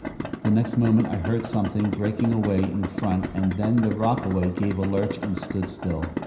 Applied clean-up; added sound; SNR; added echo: none; Idling; 8 dB; reverberation time 0.9 s.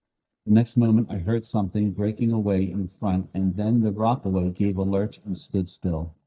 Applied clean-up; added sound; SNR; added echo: neural mask model DeepFilterNet 3.